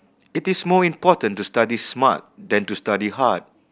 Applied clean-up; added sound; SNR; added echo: none; none; none; none.